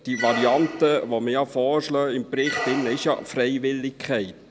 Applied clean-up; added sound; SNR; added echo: none; Squeak; 10 dB; none.